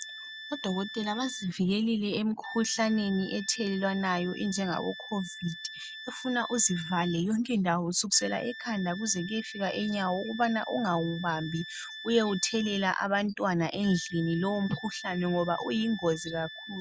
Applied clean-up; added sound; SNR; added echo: none; Wind instrument, woodwind instrument; 14 dB; none.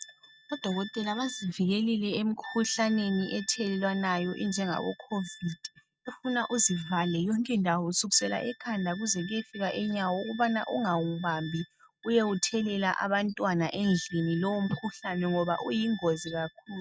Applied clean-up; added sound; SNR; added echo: neural mask model RNNoise.